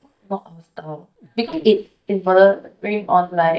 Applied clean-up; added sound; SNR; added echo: neural mask model DeepFilterNet 3.